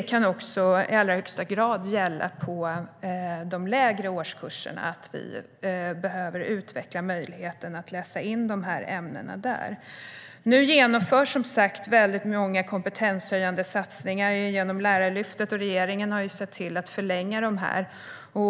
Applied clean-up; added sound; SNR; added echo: none; none; none; none.